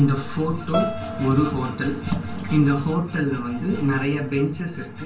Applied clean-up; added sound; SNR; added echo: none; Bowed string instrument; 11 dB; reverberation time 0.2 s.